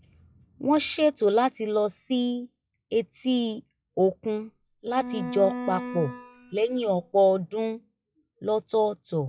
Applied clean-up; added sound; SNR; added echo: classical method log-MMSE.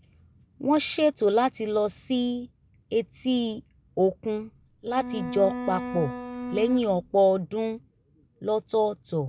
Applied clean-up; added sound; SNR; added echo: none; Bowed string instrument; 8 dB; none.